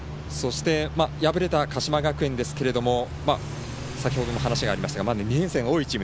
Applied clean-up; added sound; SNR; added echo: none; Accelerating, revving, vroom / Car; 12 dB; none.